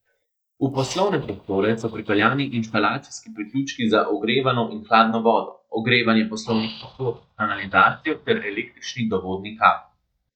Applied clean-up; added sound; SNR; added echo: neural mask model DeepFilterNet 3.